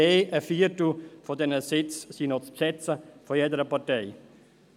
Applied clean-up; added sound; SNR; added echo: none; none; none; none.